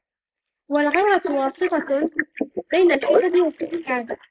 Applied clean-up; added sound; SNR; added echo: neural mask model Resemble Enhance denoiser.